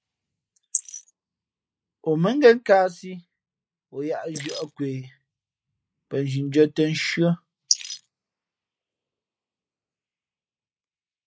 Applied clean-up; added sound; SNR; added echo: neural mask model Resemble Enhance denoiser.